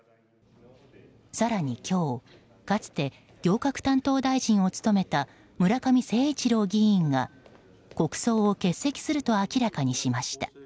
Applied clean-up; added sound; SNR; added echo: none; none; none; none.